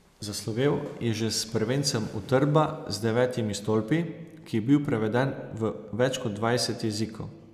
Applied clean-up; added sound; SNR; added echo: none; none; none; none.